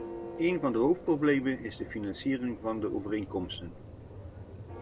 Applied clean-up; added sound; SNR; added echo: none; Church bell; 13 dB; none.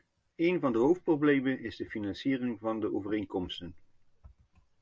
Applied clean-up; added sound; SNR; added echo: none; none; none; none.